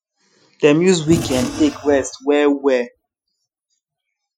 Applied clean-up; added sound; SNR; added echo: classical method Wiener filter.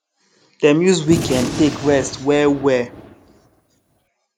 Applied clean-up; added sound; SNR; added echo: none; Gunshot, gunfire; 10 dB; none.